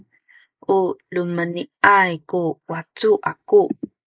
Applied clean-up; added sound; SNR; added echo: neural mask model Resemble Enhance denoiser.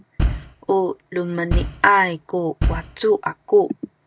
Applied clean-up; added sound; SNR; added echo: none; Bass drum; 4 dB; none.